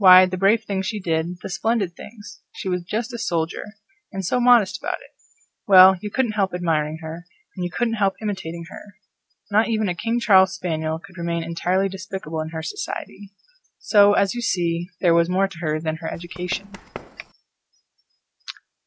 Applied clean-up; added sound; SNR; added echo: none; Run; 17 dB; none.